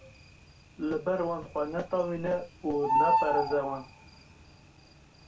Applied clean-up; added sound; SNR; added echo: none; Bird; 1 dB; reverberation time 0.2 s.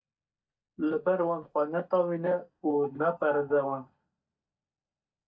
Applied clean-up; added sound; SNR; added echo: neural mask model DeepFilterNet 3.